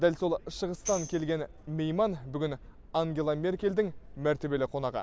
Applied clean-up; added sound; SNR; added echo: none; Tambourine; 14 dB; none.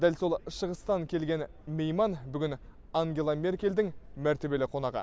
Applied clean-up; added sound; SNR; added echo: none; none; none; none.